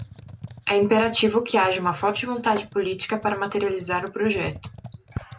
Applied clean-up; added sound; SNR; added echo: none; Computer keyboard; 17 dB; none.